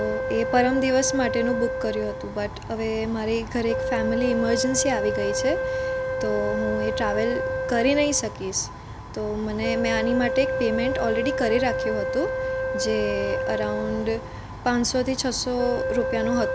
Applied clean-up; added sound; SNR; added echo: none; Wind instrument, woodwind instrument; 3 dB; none.